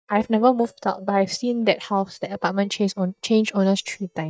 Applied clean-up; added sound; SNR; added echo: neural mask model DeepFilterNet 3.